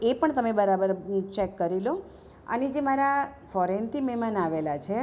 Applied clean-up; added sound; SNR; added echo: none; none; none; none.